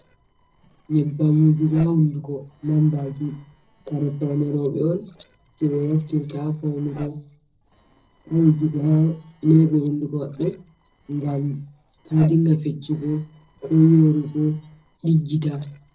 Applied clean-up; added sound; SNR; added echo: neural separator model SepFormer DNS4.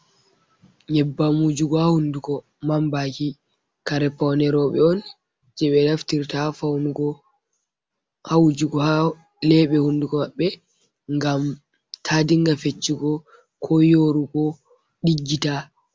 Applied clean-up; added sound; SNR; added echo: none; none; none; none.